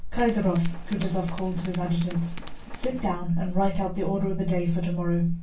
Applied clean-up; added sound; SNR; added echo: none; Tools; 15 dB; reverberation time 0.2 s.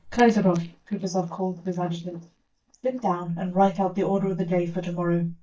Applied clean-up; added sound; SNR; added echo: neural mask model DeepFilterNet 3.